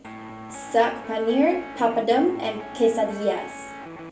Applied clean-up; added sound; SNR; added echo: none; Guitar; 14 dB; reverberation time 0.3 s.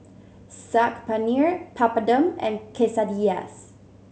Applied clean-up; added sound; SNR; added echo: none; none; none; none.